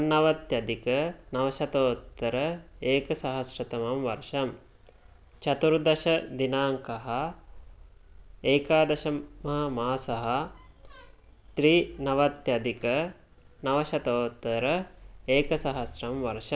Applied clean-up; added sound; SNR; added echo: none; none; none; none.